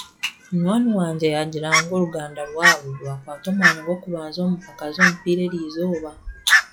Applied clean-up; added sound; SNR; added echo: classical method log-MMSE.